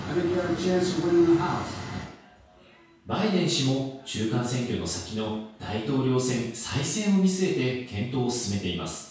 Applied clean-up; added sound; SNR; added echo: none; none; none; reverberation time 0.6 s.